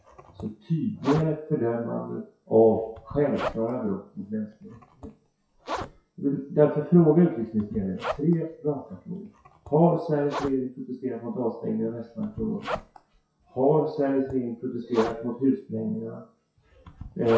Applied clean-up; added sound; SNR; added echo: classical method WPE with log-MMSE.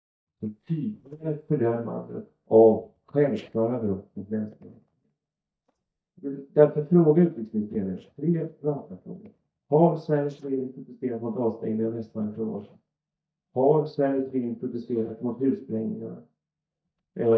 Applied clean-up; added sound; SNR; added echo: neural mask model DeepFilterNet 3.